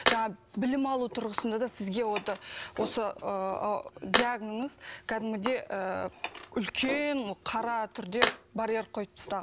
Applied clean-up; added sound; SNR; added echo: none; Tools; 5 dB; none.